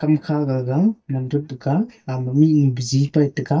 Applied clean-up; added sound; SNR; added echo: neural mask model DeepFilterNet 3.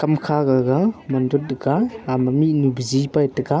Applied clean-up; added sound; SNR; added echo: none; none; none; none.